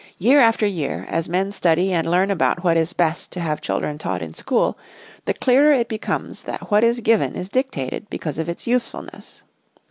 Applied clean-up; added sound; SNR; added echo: none; none; none; none.